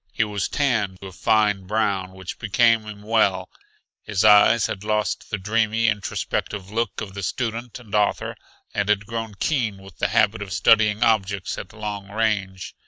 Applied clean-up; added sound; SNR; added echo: neural mask model Resemble Enhance denoiser.